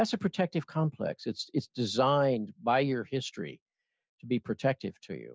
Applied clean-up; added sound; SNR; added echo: none; none; none; none.